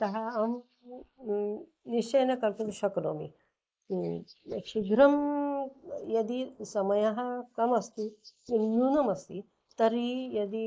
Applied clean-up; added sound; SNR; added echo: neural mask model Resemble Enhance denoiser.